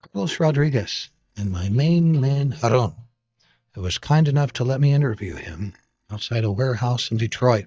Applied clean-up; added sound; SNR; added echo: neural mask model DeepFilterNet 3.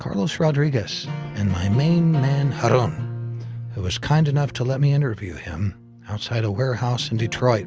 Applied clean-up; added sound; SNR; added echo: none; none; none; none.